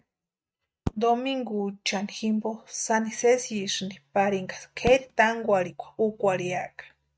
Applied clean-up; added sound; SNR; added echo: neural mask model RNNoise.